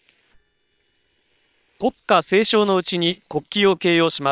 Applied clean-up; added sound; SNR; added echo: neural separator model SepFormer WHAM!.